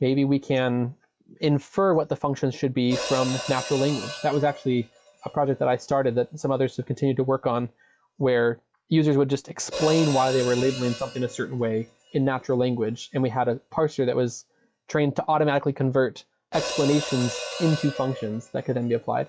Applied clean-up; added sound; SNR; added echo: classical method log-MMSE.